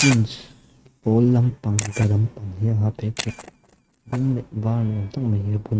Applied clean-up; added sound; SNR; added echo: neural mask model RNNoise.